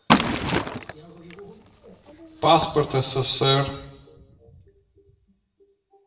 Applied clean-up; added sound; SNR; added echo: none; Liquid; 1 dB; reverberation time 0.8 s.